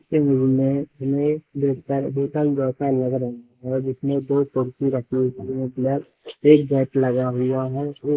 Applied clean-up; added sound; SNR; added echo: neural mask model Resemble Enhance denoiser.